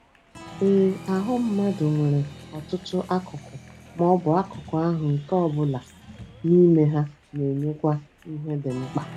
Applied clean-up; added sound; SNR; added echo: none; Applause; 19 dB; none.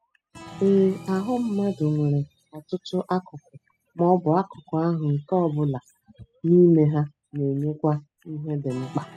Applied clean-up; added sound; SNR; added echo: classical method spectral subtraction.